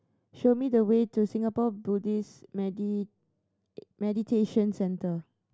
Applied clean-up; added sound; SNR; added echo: none; none; none; none.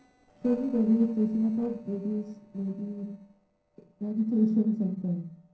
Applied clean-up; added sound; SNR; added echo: neural separator model SepFormer DNS4.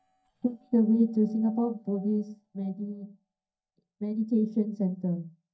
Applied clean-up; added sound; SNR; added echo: neural mask model DeepFilterNet 3.